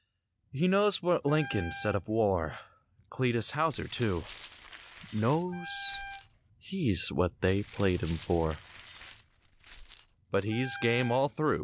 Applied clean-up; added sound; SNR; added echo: none; Glass + Wind instrument, woodwind instrument; 14 dB; none.